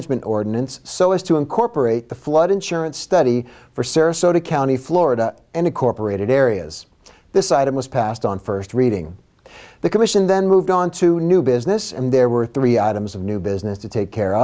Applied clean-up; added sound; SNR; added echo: none; none; none; none.